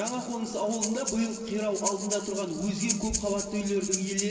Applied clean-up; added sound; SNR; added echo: none; Breathing; 6 dB; reverberation time 2.5 s.